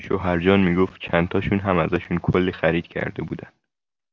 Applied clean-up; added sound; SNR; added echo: none; none; none; none.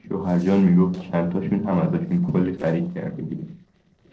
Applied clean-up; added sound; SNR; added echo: neural separator model SepFormer DNS4.